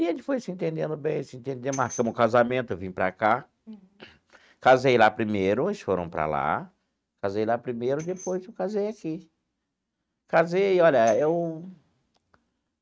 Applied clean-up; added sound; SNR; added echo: neural mask model RNNoise.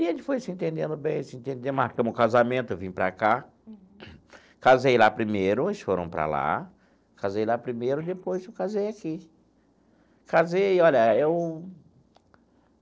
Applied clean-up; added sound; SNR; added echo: neural separator model SepFormer DNS4.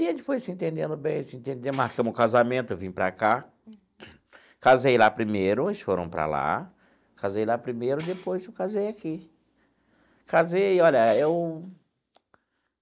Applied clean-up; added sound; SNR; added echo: neural mask model DeepFilterNet 3.